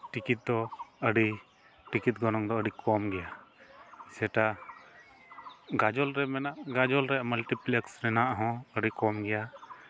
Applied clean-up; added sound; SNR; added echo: none; none; none; none.